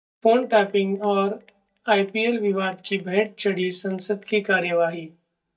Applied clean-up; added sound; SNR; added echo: neural mask model DeepFilterNet 3.